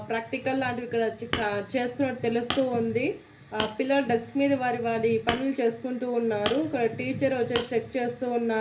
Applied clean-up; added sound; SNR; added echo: none; Hammer; 11 dB; reverberation time 0.3 s.